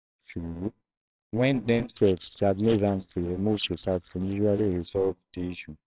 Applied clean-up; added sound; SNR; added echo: neural separator model SepFormer WHAMR!.